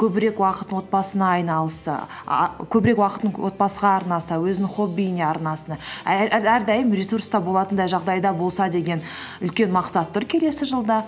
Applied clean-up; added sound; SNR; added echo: none; none; none; none.